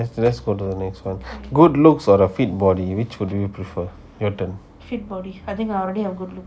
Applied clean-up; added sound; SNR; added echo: none; none; none; none.